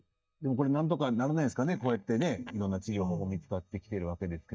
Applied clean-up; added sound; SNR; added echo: neural mask model DeepFilterNet 3.